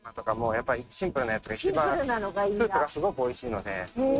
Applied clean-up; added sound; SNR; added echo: neural mask model RNNoise.